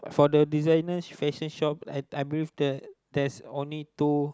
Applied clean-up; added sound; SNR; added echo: none; none; none; none.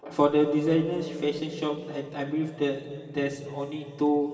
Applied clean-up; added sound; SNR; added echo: none; none; none; reverberation time 2.9 s.